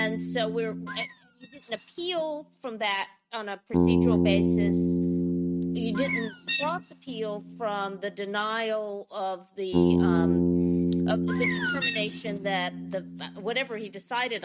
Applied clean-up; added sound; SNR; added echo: neural mask model RNNoise.